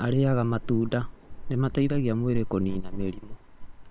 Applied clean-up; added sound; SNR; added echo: neural separator model SepFormer WHAM!.